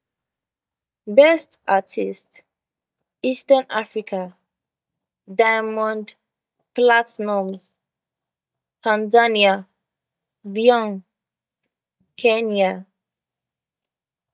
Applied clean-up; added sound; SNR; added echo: neural mask model DeepFilterNet 3.